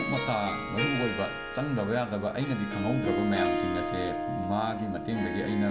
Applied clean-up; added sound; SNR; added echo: none; Harp; 2 dB; none.